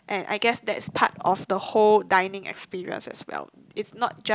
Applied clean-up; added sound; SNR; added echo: none; none; none; none.